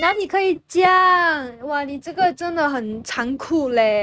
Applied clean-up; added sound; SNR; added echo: neural mask model RNNoise.